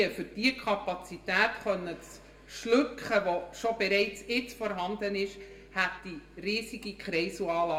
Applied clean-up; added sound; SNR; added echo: none; none; none; reverberation time 0.5 s.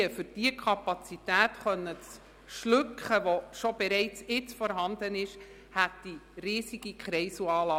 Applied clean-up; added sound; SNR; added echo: none; none; none; none.